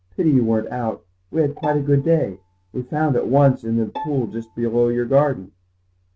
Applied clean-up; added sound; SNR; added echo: none; Bowed string instrument; 16 dB; none.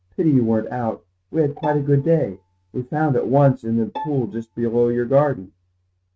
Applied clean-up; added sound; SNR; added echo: neural mask model RNNoise.